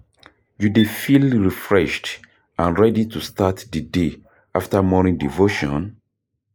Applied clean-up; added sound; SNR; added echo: neural mask model Resemble Enhance denoiser.